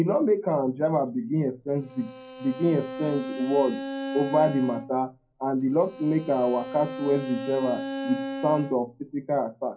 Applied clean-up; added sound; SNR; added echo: none; Bowed string instrument; 9 dB; reverberation time 0.2 s.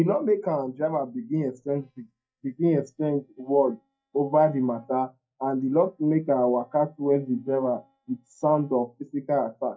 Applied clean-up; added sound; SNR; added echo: neural mask model DeepFilterNet 3.